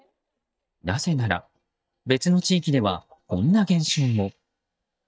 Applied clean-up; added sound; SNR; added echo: neural mask model DeepFilterNet 3.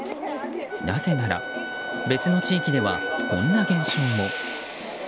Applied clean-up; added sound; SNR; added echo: none; Wind instrument, woodwind instrument; 8 dB; none.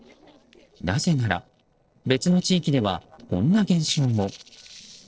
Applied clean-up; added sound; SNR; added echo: neural separator model SepFormer DNS4.